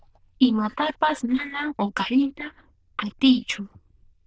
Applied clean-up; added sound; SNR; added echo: neural diffusion model UNIVERSE++.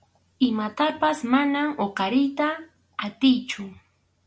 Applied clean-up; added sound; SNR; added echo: none; none; none; none.